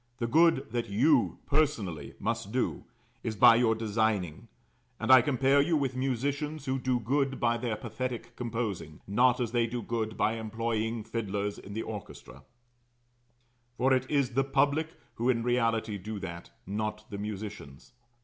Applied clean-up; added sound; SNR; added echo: none; none; none; none.